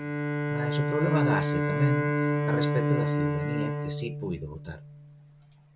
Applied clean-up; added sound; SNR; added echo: none; Bowed string instrument; -4 dB; none.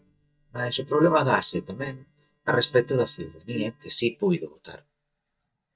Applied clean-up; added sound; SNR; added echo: neural mask model DeepFilterNet 3.